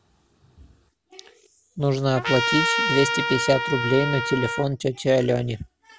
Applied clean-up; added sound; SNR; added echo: none; Trumpet; 1 dB; none.